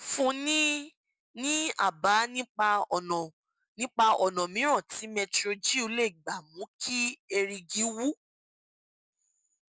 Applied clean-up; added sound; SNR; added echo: none; none; none; none.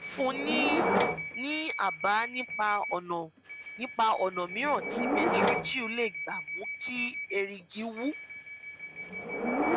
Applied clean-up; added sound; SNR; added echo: none; Subway, metro, underground / Door; 0 dB; none.